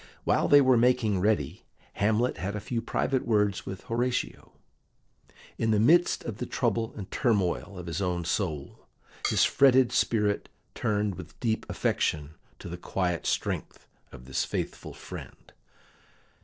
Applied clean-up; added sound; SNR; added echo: neural separator model SepFormer DNS4.